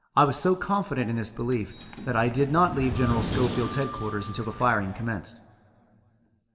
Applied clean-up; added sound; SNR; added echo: none; Sliding door; -1 dB; reverberation time 1.7 s.